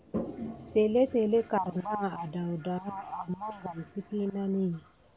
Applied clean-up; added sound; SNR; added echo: none; Toilet flush; 14 dB; none.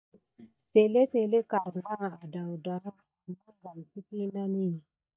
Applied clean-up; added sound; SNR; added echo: neural mask model DeepFilterNet 3.